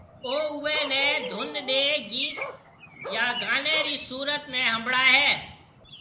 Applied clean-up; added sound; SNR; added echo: none; Bird + Bark; 11 dB; none.